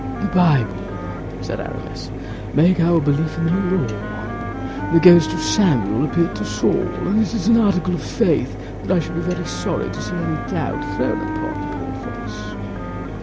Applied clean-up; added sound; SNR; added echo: none; Mechanisms + Wind instrument, woodwind instrument; 6 dB; none.